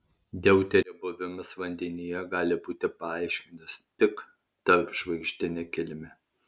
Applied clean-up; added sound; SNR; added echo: none; none; none; none.